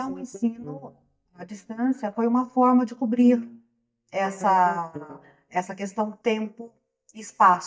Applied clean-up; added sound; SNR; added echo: neural mask model DeepFilterNet 3.